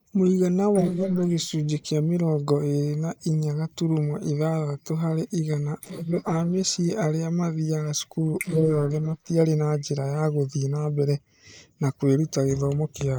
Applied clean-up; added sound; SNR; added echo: neural mask model Resemble Enhance denoiser.